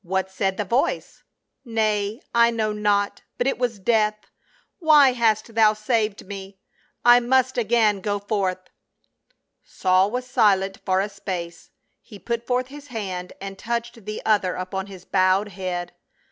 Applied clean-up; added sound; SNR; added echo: none; none; none; none.